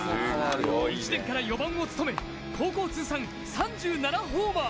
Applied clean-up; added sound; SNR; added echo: none; Camera; 16 dB; none.